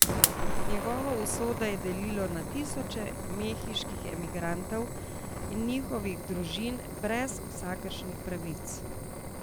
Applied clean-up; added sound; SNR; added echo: none; Fire; -2 dB; none.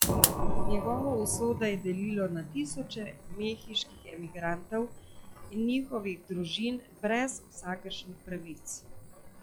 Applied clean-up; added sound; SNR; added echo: classical method log-MMSE.